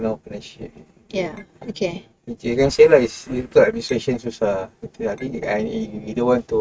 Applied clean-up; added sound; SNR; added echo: neural mask model RNNoise.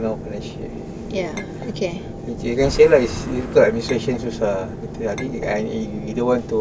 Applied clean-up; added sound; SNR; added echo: none; Chink, clink + Car passing by; 14 dB; none.